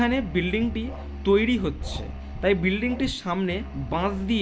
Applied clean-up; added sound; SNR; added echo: none; Musical instrument; 11 dB; none.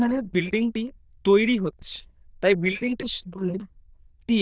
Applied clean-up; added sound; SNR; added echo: neural diffusion model UNIVERSE++.